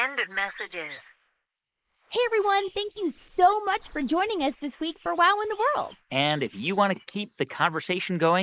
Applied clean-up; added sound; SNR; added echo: neural mask model Resemble Enhance denoiser.